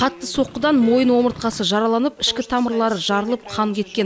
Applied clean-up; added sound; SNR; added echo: none; Vehicle horn, car horn, honking; 17 dB; none.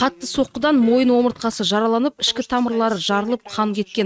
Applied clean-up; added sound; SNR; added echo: neural mask model RNNoise.